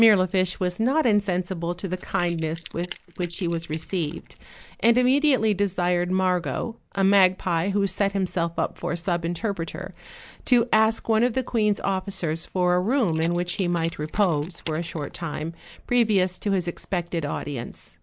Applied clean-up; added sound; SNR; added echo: neural mask model Resemble Enhance denoiser.